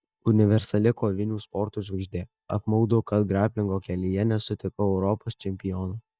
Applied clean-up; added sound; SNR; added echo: neural mask model DeepFilterNet 3.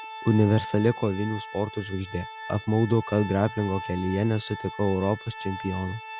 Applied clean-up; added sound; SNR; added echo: none; Organ; 13 dB; none.